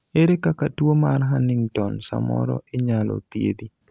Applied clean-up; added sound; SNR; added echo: none; none; none; none.